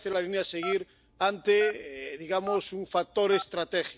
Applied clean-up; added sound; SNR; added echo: none; Telephone; 15 dB; none.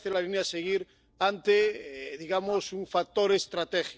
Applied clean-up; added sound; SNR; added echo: neural separator model SepFormer DNS4.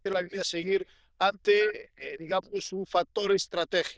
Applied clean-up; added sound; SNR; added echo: neural diffusion model UNIVERSE++.